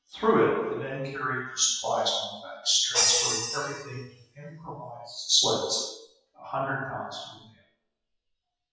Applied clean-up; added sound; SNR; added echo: classical method WPE with log-MMSE.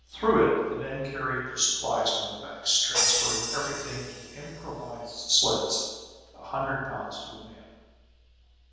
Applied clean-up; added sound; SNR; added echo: none; Crash cymbal; 7 dB; reverberation time 1.2 s.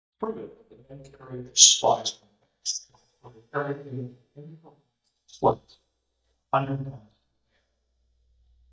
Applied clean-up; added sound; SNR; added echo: neural mask model DeepFilterNet 3.